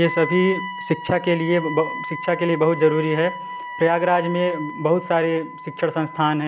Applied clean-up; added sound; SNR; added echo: none; Wind instrument, woodwind instrument; 11 dB; none.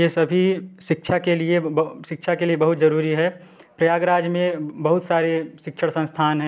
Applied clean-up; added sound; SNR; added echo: none; none; none; none.